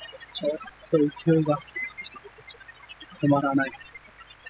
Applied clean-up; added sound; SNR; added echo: classical method spectral subtraction.